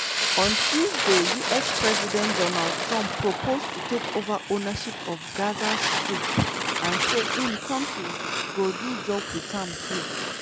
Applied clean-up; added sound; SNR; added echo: none; Fire; -1 dB; none.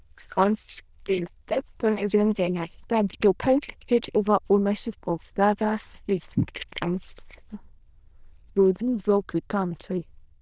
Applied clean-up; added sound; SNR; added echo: neural diffusion model UNIVERSE++.